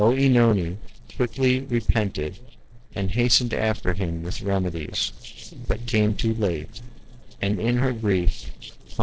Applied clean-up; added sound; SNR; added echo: neural separator model SepFormer DNS4.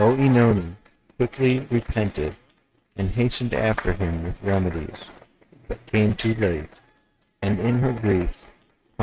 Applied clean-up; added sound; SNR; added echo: neural mask model RNNoise.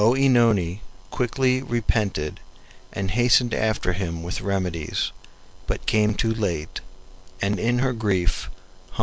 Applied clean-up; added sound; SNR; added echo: none; none; none; none.